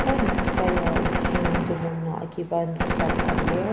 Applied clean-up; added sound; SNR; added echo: none; Gunshot, gunfire; -3 dB; none.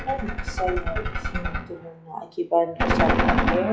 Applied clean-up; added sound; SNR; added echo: classical method log-MMSE.